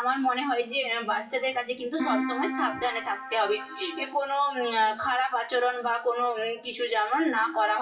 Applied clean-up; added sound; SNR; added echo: classical method WPE with log-MMSE.